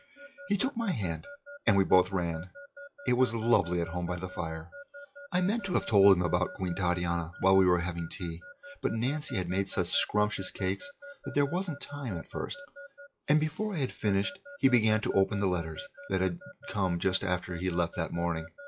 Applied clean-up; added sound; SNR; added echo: classical method log-MMSE.